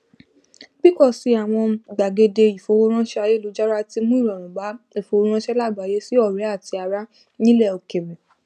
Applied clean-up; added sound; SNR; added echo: none; none; none; none.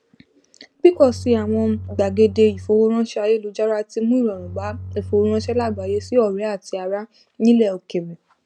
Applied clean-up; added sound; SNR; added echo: none; Bowed string instrument; 14 dB; none.